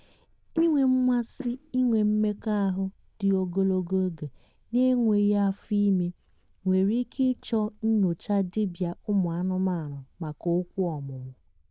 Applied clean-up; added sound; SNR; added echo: neural diffusion model UNIVERSE++.